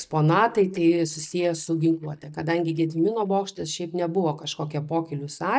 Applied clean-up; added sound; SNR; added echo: neural mask model DeepFilterNet 3.